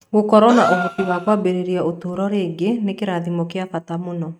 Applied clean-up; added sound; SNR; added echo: neural mask model RNNoise.